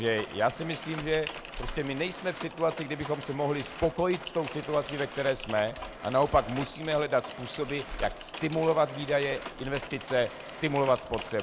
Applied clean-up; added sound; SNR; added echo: none; Mechanisms + Typing; 11 dB; none.